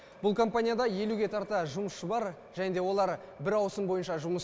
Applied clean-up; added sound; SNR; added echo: none; none; none; none.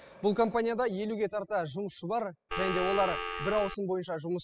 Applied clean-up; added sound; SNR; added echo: classical method spectral subtraction.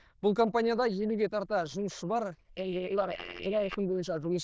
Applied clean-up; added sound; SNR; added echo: neural diffusion model UNIVERSE++.